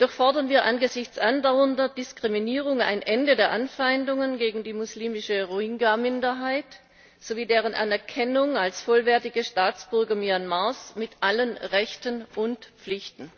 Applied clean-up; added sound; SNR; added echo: none; none; none; none.